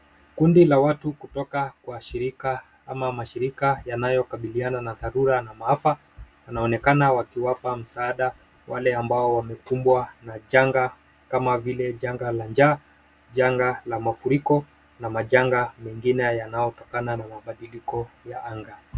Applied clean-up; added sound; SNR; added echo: none; none; none; none.